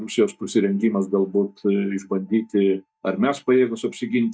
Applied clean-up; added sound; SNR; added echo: neural mask model DeepFilterNet 3.